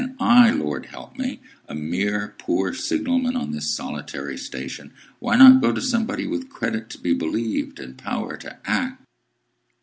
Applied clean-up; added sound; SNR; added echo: none; none; none; none.